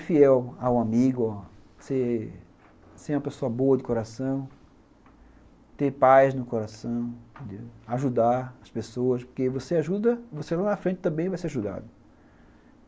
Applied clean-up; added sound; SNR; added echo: none; none; none; none.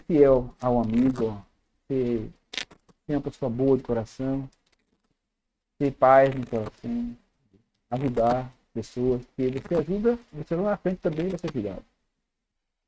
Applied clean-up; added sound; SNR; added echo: neural mask model RNNoise.